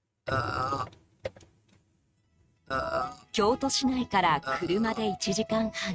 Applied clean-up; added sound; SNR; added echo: neural mask model RNNoise.